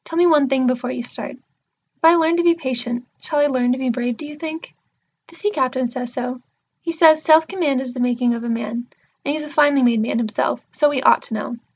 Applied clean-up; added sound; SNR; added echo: none; none; none; none.